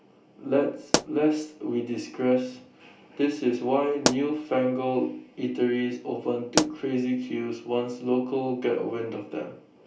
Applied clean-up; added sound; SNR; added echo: none; Explosion; 6 dB; reverberation time 0.3 s.